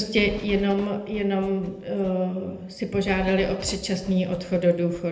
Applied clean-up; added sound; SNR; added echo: none; Train; 16 dB; reverberation time 0.8 s.